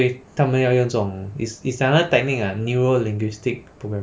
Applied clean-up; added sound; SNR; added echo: none; none; none; none.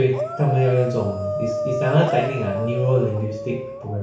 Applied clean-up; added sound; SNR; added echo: none; Dog; 6 dB; reverberation time 0.6 s.